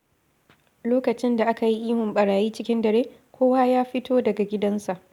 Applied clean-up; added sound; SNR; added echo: none; none; none; none.